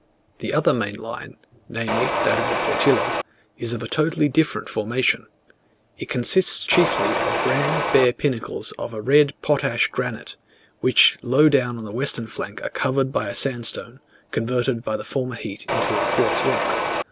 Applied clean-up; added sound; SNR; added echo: none; Mechanisms; -1 dB; none.